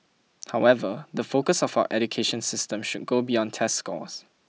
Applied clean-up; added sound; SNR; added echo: none; none; none; none.